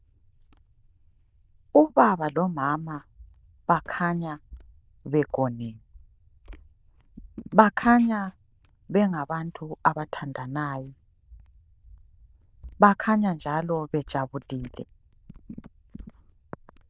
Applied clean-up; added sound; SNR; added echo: neural diffusion model UNIVERSE++.